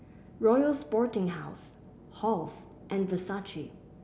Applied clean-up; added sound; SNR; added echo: none; none; none; none.